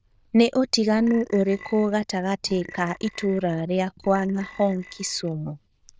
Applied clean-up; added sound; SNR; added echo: neural diffusion model UNIVERSE++.